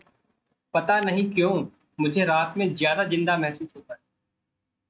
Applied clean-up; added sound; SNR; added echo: neural mask model RNNoise.